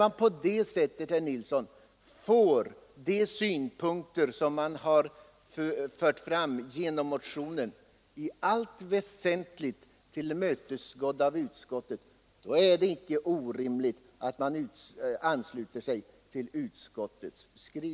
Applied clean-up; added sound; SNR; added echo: none; none; none; none.